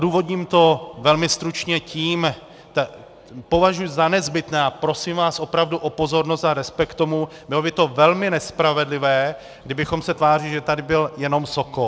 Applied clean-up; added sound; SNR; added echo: none; none; none; none.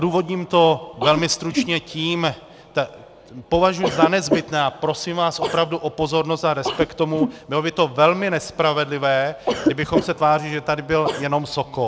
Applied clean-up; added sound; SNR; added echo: none; Cough; 7 dB; none.